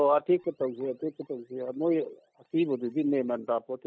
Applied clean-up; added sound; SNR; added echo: neural mask model DeepFilterNet 3.